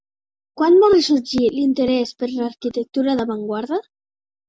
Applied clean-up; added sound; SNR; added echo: none; none; none; none.